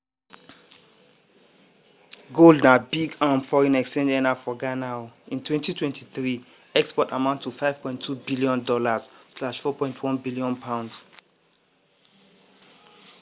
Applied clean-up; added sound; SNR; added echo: none; none; none; none.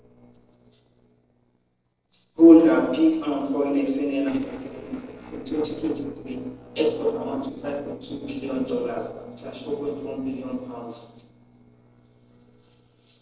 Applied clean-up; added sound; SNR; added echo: neural separator model SepFormer DNS4.